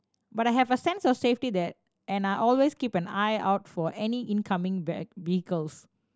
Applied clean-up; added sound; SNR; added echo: none; none; none; none.